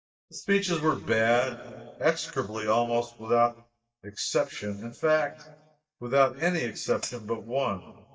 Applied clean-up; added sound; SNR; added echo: neural mask model DeepFilterNet 3.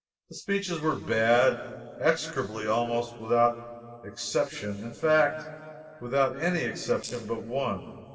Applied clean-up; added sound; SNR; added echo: neural separator model SepFormer DNS4.